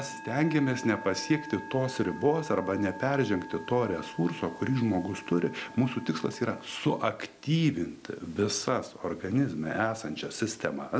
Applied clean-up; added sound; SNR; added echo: none; Musical instrument; 17 dB; none.